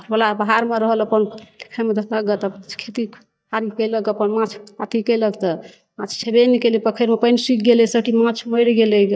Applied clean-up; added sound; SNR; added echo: neural mask model DeepFilterNet 3.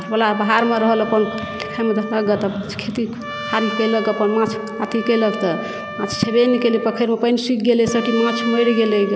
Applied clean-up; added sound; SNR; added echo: none; Trumpet; 12 dB; none.